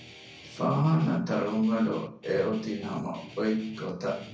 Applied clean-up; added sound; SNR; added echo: none; Guitar; 18 dB; reverberation time 0.6 s.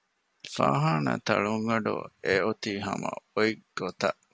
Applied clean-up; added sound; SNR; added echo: none; none; none; none.